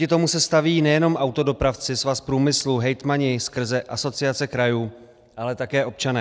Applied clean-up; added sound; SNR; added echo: none; none; none; none.